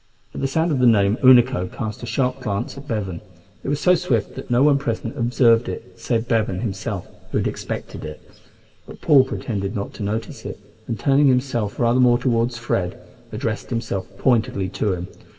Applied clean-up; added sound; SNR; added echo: none; none; none; reverberation time 1.3 s.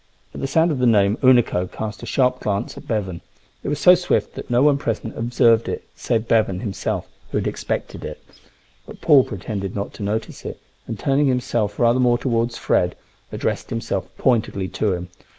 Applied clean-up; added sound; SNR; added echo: none; none; none; none.